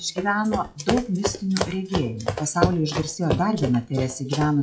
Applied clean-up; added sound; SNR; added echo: classical method WPE with log-MMSE.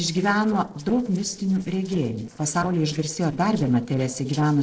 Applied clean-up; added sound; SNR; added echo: neural separator model SepFormer DNS4.